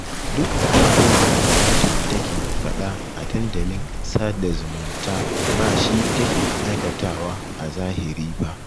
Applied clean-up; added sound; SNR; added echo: none; Waves, surf; -5 dB; none.